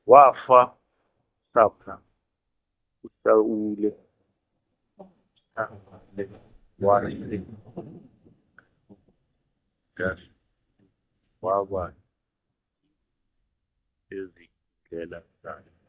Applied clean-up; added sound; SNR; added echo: neural mask model DeepFilterNet 3.